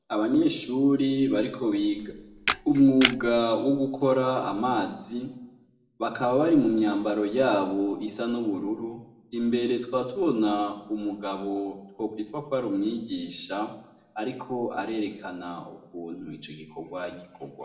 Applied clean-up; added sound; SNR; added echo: none; Camera; 4 dB; reverberation time 0.7 s.